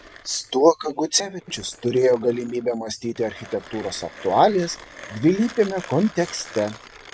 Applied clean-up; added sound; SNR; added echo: none; Mechanisms; 19 dB; none.